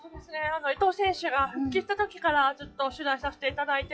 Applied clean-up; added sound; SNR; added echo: classical method WPE with log-MMSE.